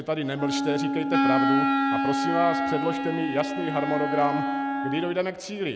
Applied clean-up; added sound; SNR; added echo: none; Wind instrument, woodwind instrument; -2 dB; none.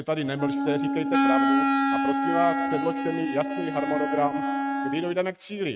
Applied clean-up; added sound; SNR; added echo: neural mask model RNNoise.